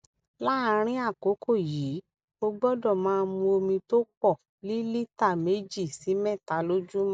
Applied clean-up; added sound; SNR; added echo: none; none; none; none.